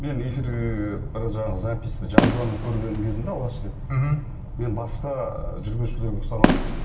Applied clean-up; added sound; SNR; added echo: none; Fireworks; 3 dB; reverberation time 0.8 s.